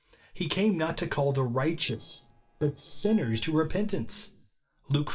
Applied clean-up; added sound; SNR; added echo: neural separator model SepFormer DNS4.